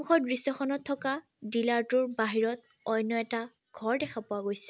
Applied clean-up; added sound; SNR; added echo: none; none; none; none.